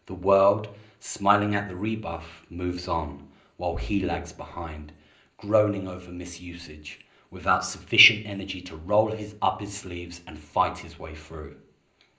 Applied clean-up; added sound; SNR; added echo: none; none; none; reverberation time 0.5 s.